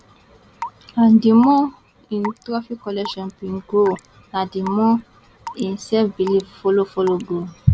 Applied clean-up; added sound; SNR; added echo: none; Raindrop / Drip / Water tap, faucet; 18 dB; none.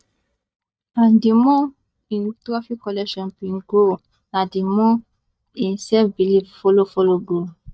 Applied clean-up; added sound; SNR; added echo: neural mask model DeepFilterNet 3.